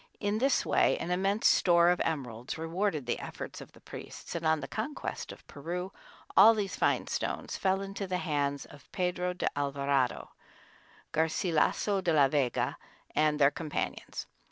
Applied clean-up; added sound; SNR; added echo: none; none; none; none.